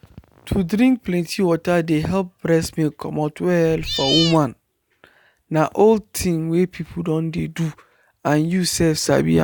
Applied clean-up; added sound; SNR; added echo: none; Cat; 4 dB; none.